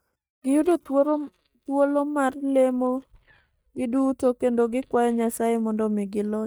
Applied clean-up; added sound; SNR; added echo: neural mask model DeepFilterNet 3.